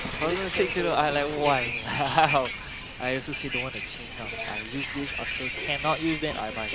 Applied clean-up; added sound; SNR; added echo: none; Bus; 4 dB; none.